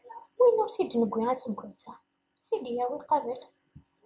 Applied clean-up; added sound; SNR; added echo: none; none; none; none.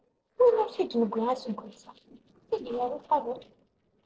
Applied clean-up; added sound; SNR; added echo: neural separator model SepFormer DNS4.